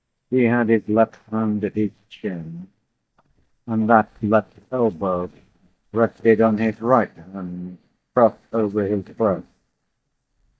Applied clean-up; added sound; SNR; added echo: neural mask model DeepFilterNet 3.